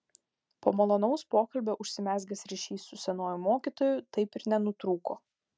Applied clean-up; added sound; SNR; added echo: none; none; none; none.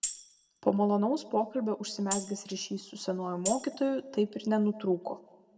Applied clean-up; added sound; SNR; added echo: none; Tambourine; 9 dB; reverberation time 0.8 s.